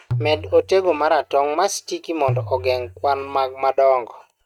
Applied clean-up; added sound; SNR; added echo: neural mask model RNNoise.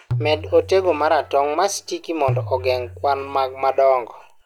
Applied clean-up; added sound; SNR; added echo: none; Tabla; 11 dB; none.